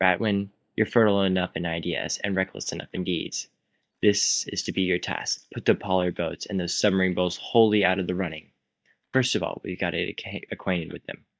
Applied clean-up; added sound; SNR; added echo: neural mask model DeepFilterNet 3.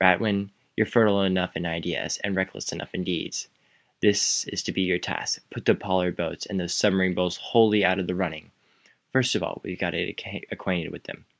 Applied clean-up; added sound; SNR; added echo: none; none; none; none.